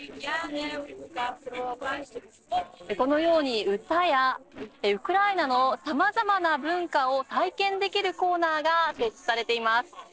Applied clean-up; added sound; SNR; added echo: neural separator model SepFormer DNS4.